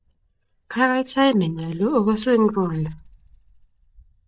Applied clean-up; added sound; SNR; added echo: neural mask model DeepFilterNet 3.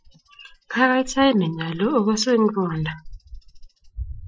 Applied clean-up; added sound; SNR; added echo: classical method Wiener filter.